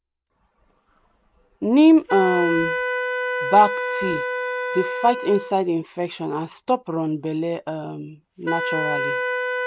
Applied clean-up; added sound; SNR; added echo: none; Wind instrument, woodwind instrument; 5 dB; none.